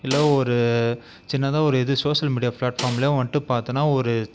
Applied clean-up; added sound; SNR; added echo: none; Snare drum; 14 dB; none.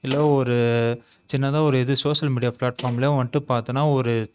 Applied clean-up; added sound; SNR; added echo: neural mask model RNNoise.